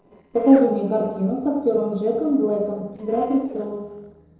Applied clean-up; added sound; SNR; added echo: neural separator model SepFormer DNS4.